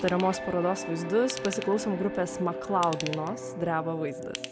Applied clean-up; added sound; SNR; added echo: none; Ratchet, pawl / Tools; 16 dB; none.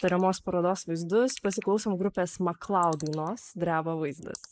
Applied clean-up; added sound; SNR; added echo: neural mask model Resemble Enhance denoiser.